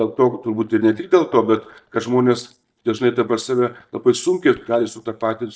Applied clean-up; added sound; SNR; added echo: neural mask model DeepFilterNet 3.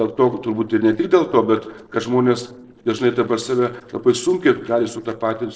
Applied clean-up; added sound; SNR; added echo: neural separator model SepFormer DNS4.